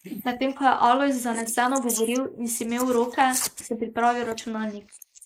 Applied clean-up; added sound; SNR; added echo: neural mask model Resemble Enhance denoiser.